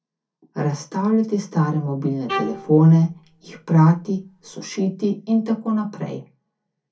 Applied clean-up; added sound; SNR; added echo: none; Bowed string instrument; 13 dB; reverberation time 0.3 s.